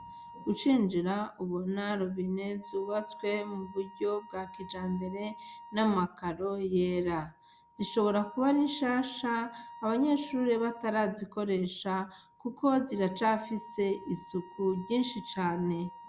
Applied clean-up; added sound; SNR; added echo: none; Wind instrument, woodwind instrument; 18 dB; none.